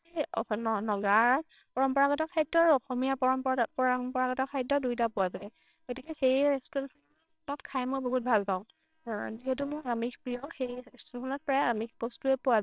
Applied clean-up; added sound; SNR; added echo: neural separator model SepFormer WHAMR!.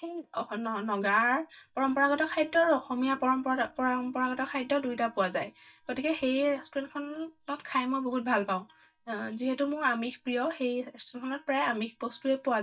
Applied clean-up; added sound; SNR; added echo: neural mask model DeepFilterNet 3.